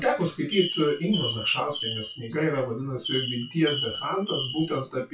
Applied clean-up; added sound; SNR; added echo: classical method WPE with log-MMSE.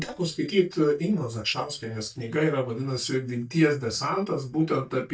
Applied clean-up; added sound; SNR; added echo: neural mask model DeepFilterNet 3.